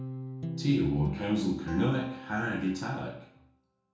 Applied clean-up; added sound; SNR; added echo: none; Guitar; 10 dB; reverberation time 0.6 s.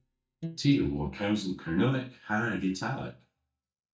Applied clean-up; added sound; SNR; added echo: neural mask model DeepFilterNet 3.